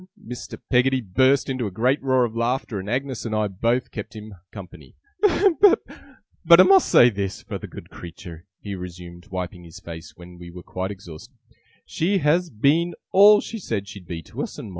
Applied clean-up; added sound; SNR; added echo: none; none; none; none.